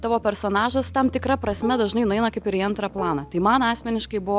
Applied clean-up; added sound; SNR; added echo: none; Dishes, pots, and pans; 17 dB; none.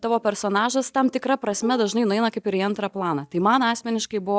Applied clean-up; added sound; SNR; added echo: neural mask model DeepFilterNet 3.